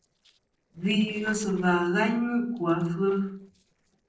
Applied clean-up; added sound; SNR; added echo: neural separator model SepFormer DNS4.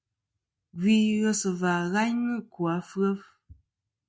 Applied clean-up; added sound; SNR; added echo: none; none; none; none.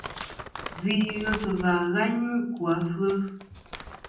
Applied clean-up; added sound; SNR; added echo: none; Crumpling, crinkling; 13 dB; reverberation time 0.6 s.